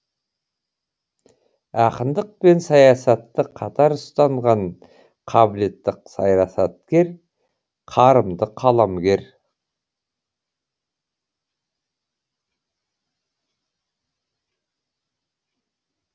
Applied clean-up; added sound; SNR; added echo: none; none; none; none.